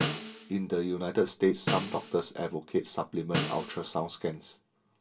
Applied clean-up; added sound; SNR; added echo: none; Snare drum; 6 dB; reverberation time 0.2 s.